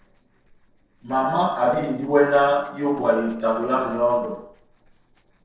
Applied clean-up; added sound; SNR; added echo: neural separator model SepFormer DNS4.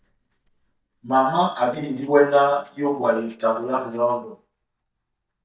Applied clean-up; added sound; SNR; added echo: neural mask model DeepFilterNet 3.